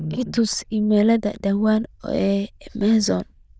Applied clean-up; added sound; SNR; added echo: neural diffusion model UNIVERSE++.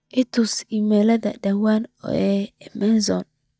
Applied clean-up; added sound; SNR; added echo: neural mask model DeepFilterNet 3.